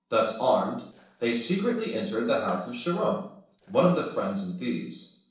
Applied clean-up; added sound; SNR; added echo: neural separator model SepFormer DNS4.